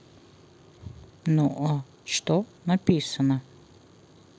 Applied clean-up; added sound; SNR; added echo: none; none; none; none.